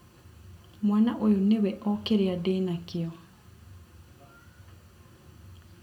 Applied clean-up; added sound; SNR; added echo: none; none; none; reverberation time 0.7 s.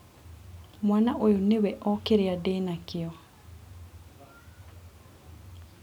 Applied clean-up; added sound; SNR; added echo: none; none; none; none.